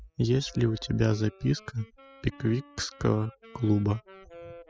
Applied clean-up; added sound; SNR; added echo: classical method spectral subtraction.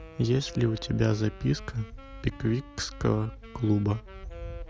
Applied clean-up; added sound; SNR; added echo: none; Wind instrument, woodwind instrument; 19 dB; none.